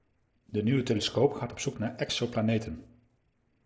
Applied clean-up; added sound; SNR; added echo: neural separator model SepFormer DNS4.